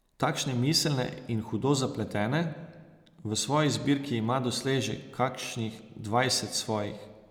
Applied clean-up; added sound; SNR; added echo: none; none; none; none.